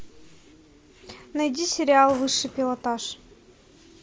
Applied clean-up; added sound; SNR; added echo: none; Drawer open or close; 20 dB; none.